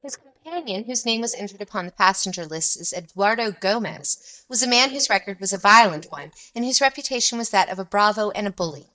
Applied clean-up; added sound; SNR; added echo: neural mask model DeepFilterNet 3.